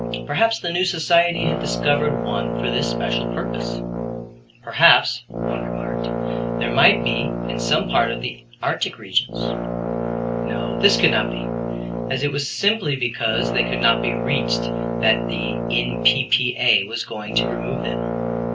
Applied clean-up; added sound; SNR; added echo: none; Brass instrument; 2 dB; none.